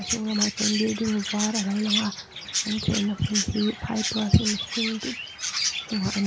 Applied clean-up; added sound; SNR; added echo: none; Chirp, tweet; 4 dB; none.